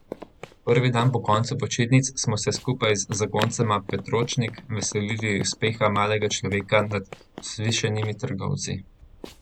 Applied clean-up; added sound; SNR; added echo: none; Run; 15 dB; none.